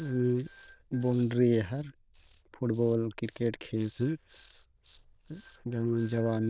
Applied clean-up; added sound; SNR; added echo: neural diffusion model UNIVERSE++.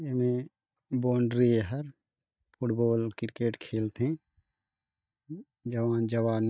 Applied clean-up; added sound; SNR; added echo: neural mask model DeepFilterNet 3.